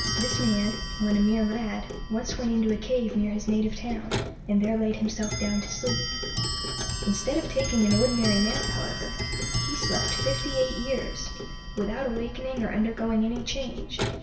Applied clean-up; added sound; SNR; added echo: none; Clock; 3 dB; reverberation time 0.9 s.